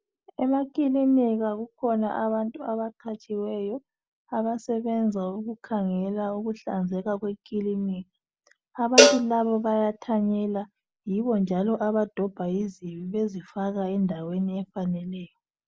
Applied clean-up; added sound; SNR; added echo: none; Cowbell; -3 dB; none.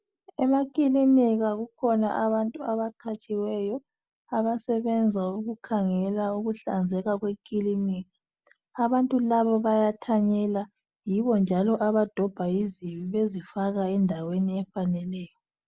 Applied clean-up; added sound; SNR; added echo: none; none; none; none.